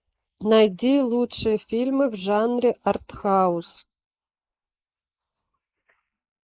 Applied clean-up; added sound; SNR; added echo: neural mask model Resemble Enhance denoiser.